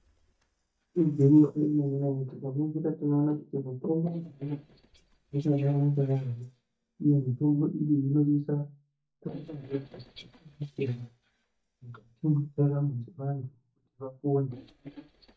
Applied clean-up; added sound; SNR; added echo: neural mask model DeepFilterNet 3.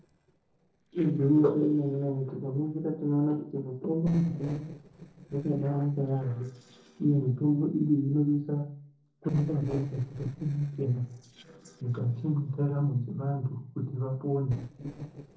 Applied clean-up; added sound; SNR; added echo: neural separator model SepFormer DNS4.